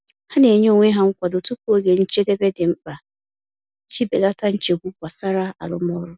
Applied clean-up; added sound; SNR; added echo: none; none; none; none.